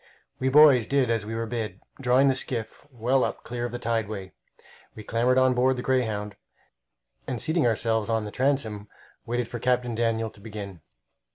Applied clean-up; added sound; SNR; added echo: none; none; none; none.